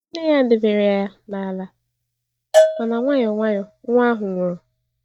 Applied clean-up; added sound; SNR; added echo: neural mask model DeepFilterNet 3.